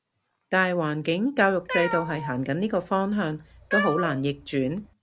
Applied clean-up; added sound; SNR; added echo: none; Cat; 7 dB; none.